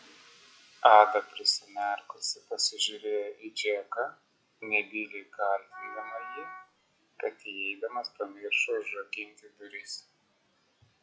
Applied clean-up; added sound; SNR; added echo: classical method log-MMSE.